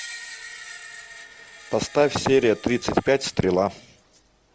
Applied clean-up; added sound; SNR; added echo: none; Screech; 18 dB; none.